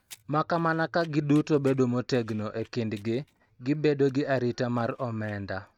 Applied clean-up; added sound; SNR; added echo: neural mask model RNNoise.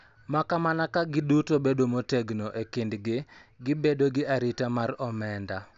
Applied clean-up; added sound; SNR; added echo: none; none; none; none.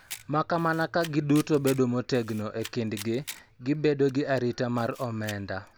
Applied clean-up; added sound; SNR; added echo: none; Camera; 19 dB; none.